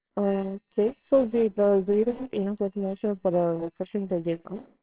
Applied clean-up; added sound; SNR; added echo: neural separator model SepFormer WHAMR!.